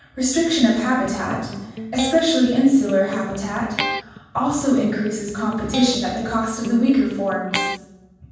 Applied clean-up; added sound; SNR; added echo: none; Electric guitar; 9 dB; reverberation time 1.2 s.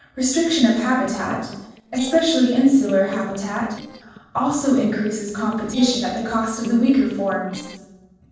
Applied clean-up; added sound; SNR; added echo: neural separator model SepFormer DNS4.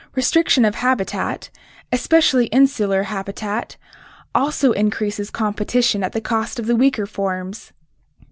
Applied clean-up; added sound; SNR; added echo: none; none; none; none.